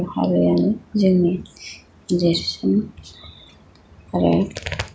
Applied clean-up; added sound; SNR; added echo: none; none; none; none.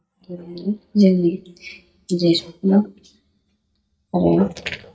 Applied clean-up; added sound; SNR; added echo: neural mask model DeepFilterNet 3.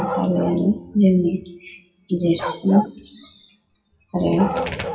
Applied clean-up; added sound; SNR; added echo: classical method WPE with log-MMSE.